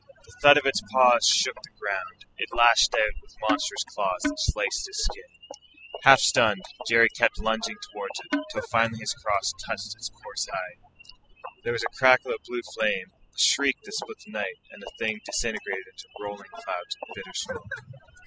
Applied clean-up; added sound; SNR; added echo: classical method spectral subtraction.